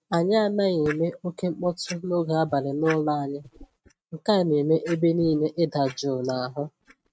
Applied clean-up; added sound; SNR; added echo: neural mask model RNNoise.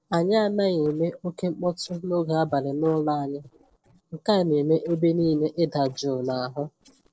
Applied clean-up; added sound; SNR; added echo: neural separator model SepFormer DNS4.